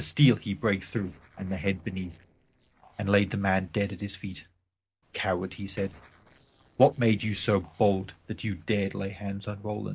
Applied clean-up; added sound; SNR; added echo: neural separator model SepFormer DNS4.